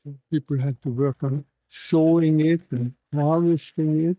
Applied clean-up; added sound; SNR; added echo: neural mask model DeepFilterNet 3.